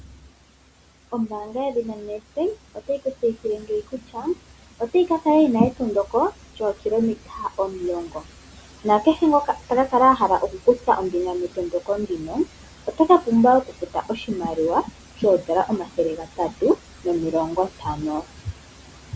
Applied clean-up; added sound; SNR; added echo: none; none; none; none.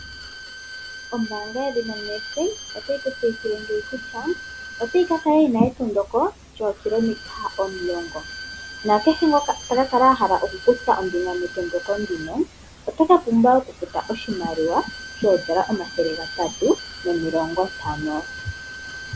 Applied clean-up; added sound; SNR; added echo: none; Bowed string instrument; 14 dB; none.